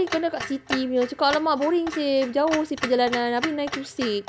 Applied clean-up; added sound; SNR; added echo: none; Clock; 10 dB; none.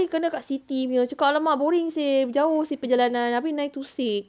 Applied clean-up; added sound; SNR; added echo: none; none; none; none.